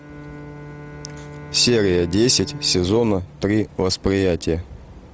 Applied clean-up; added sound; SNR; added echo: none; Bowed string instrument; 17 dB; none.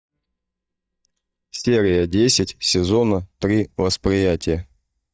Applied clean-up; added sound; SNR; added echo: neural mask model DeepFilterNet 3.